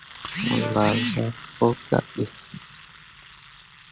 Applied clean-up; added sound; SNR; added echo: none; Brass instrument + Engine; 14 dB; none.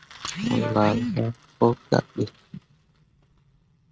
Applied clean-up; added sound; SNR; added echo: neural mask model RNNoise.